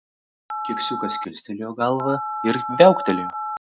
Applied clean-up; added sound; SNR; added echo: none; Telephone; 7 dB; none.